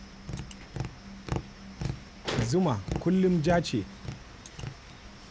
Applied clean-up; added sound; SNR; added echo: none; Tap; 6 dB; none.